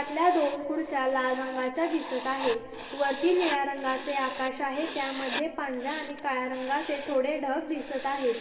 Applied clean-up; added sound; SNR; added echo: none; Writing; 13 dB; reverberation time 2.3 s.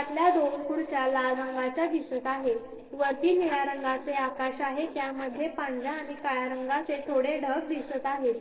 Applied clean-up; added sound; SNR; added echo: neural separator model SepFormer DNS4.